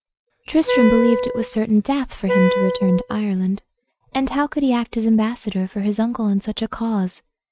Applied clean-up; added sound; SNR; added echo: neural mask model RNNoise.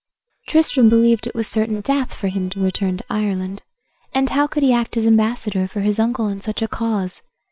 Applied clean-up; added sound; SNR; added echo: neural separator model SepFormer WHAM!.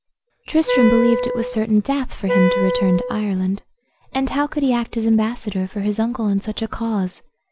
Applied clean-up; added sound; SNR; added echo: none; Wind instrument, woodwind instrument; 3 dB; none.